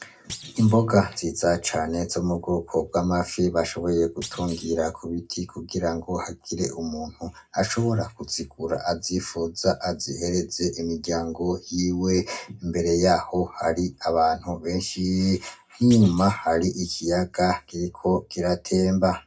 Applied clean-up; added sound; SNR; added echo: none; Thump, thud; 18 dB; reverberation time 0.2 s.